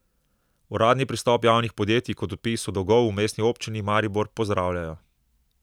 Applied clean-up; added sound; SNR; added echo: none; none; none; none.